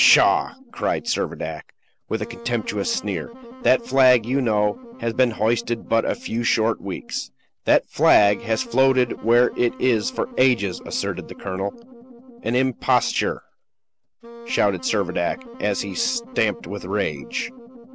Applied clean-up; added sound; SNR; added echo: none; Wind instrument, woodwind instrument; 18 dB; none.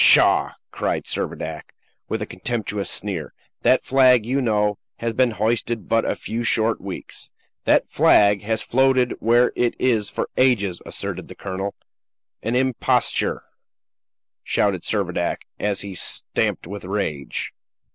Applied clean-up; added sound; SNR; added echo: none; none; none; none.